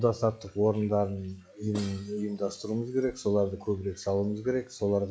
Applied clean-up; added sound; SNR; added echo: classical method log-MMSE.